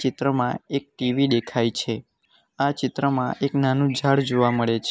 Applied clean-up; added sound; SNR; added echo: none; none; none; none.